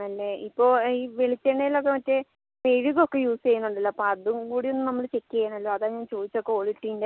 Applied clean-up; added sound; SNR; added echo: none; none; none; none.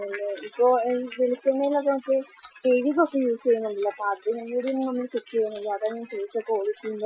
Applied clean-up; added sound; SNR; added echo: classical method Wiener filter.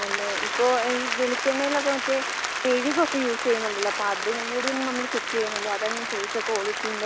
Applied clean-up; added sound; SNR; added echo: none; Applause; 2 dB; none.